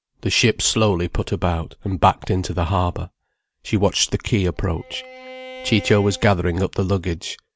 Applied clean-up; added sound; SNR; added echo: none; Bowed string instrument; 17 dB; none.